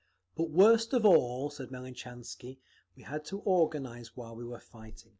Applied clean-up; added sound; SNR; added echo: none; none; none; none.